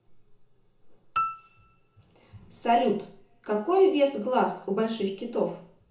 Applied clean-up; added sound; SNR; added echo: none; Piano; 7 dB; reverberation time 0.7 s.